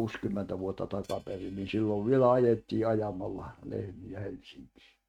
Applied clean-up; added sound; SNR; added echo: neural mask model RNNoise.